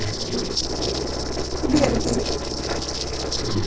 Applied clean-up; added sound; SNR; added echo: neural separator model SepFormer DNS4.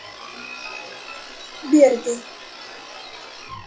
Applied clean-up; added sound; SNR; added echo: classical method WPE with log-MMSE.